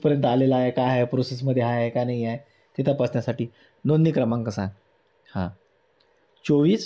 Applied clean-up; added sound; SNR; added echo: none; none; none; none.